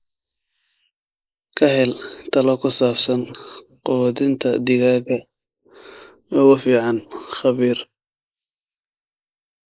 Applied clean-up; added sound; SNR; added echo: neural mask model Resemble Enhance denoiser.